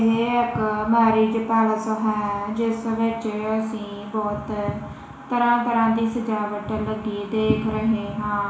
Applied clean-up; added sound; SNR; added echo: none; none; none; reverberation time 0.7 s.